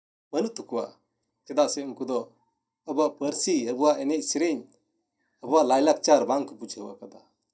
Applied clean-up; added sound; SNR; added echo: neural mask model DeepFilterNet 3.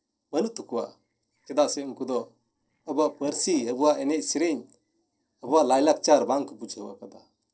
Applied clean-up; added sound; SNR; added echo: neural separator model SepFormer DNS4.